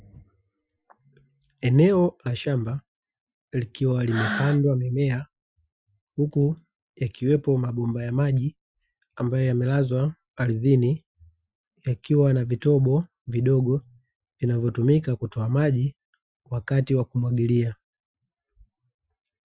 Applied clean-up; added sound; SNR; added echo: classical method Wiener filter.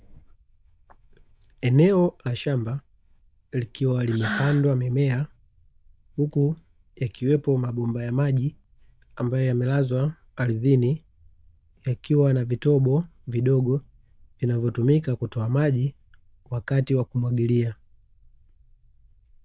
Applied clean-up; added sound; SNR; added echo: neural diffusion model UNIVERSE++.